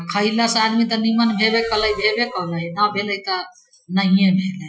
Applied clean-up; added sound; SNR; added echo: classical method Wiener filter.